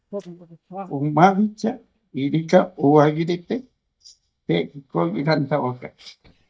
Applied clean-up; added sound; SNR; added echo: neural mask model DeepFilterNet 3.